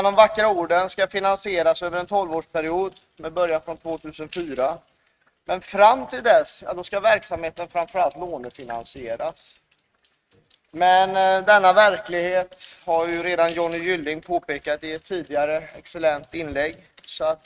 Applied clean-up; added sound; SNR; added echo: neural mask model RNNoise.